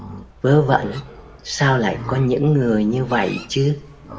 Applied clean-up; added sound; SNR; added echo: none; Livestock, farm animals, working animals; 17 dB; reverberation time 0.5 s.